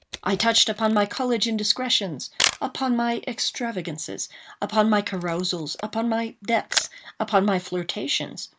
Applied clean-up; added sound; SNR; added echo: none; Camera; 11 dB; none.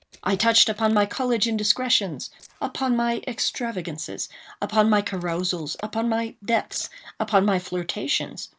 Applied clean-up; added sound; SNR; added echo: neural separator model SepFormer DNS4.